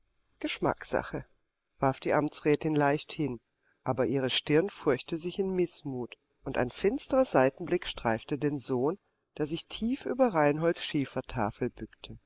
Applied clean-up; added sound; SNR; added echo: neural mask model Resemble Enhance denoiser.